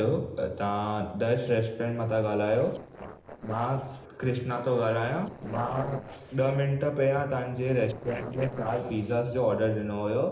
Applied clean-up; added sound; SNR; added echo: neural separator model SepFormer DNS4.